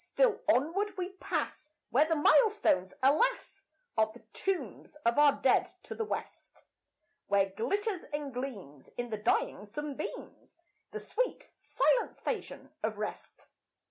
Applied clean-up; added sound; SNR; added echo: none; none; none; none.